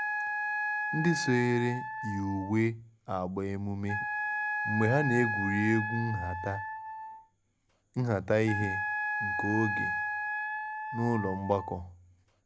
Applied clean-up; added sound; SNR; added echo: none; Wind instrument, woodwind instrument; 3 dB; none.